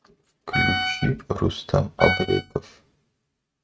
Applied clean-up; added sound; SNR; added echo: neural mask model RNNoise.